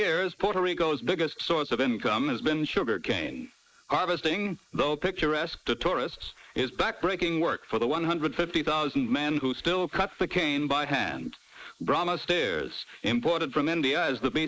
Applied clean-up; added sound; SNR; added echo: neural mask model Resemble Enhance denoiser.